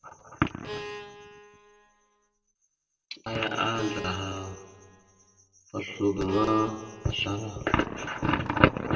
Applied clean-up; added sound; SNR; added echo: none; Bowed string instrument; 13 dB; reverberation time 1.3 s.